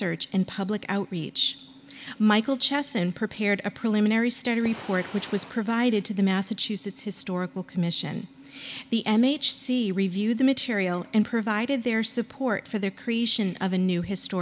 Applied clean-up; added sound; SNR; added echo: none; Fire; 16 dB; none.